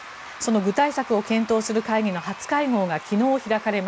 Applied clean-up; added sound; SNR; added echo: none; Applause / Crowd / Cheering; 17 dB; none.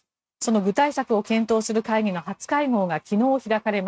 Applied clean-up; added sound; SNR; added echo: neural mask model RNNoise.